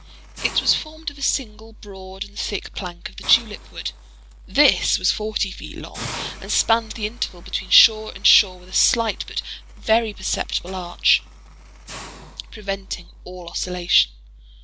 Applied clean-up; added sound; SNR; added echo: none; Hiss; 18 dB; none.